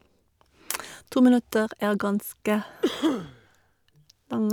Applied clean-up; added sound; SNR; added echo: none; Cough; 3 dB; none.